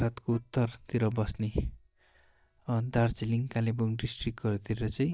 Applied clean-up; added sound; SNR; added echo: neural mask model DeepFilterNet 3.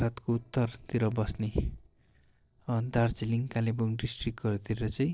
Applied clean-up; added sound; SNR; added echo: neural separator model SepFormer DNS4.